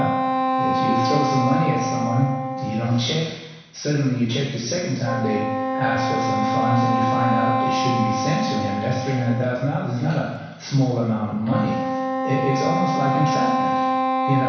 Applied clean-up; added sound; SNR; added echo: none; Wind instrument, woodwind instrument; 0 dB; reverberation time 1.1 s.